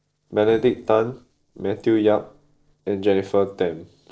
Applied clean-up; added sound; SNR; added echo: neural separator model SepFormer DNS4.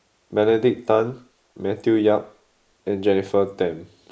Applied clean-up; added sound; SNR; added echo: neural mask model Resemble Enhance denoiser.